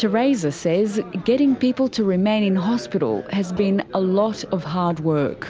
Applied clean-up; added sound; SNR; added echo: none; none; none; none.